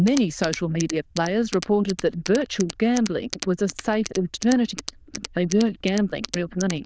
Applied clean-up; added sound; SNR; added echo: neural diffusion model UNIVERSE++.